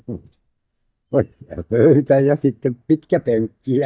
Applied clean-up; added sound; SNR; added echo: neural mask model DeepFilterNet 3.